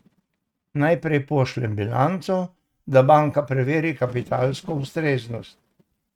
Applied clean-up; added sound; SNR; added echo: neural mask model RNNoise.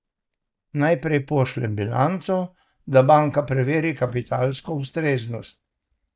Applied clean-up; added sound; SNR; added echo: neural mask model DeepFilterNet 3.